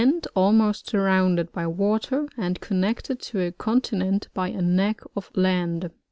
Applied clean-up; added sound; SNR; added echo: none; none; none; none.